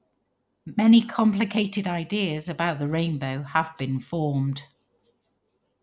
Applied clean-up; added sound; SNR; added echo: none; none; none; none.